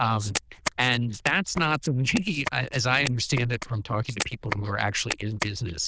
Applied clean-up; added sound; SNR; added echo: neural diffusion model UNIVERSE++.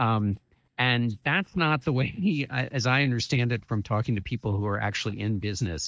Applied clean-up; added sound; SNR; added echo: neural mask model DeepFilterNet 3.